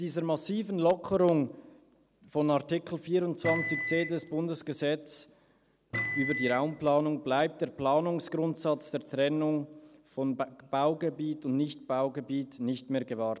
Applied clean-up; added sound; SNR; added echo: none; Microwave oven; 4 dB; none.